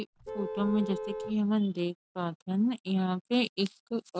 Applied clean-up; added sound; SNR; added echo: none; Vehicle horn, car horn, honking; 8 dB; none.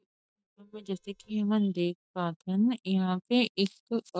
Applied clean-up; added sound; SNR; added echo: neural mask model DeepFilterNet 3.